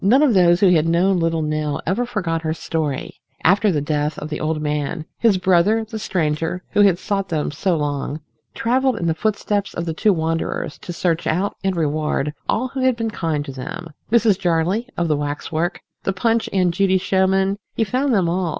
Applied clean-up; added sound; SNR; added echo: none; none; none; none.